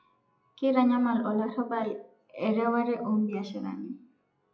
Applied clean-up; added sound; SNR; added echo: classical method WPE with log-MMSE.